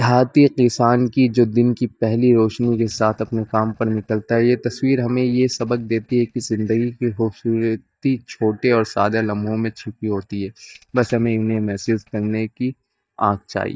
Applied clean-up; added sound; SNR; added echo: neural mask model DeepFilterNet 3.